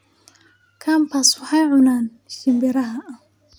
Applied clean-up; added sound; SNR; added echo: none; none; none; none.